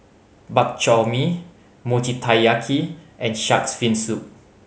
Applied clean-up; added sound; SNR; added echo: none; none; none; none.